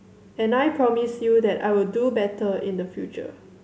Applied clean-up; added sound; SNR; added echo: none; none; none; none.